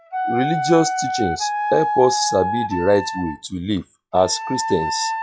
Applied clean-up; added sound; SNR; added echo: classical method log-MMSE.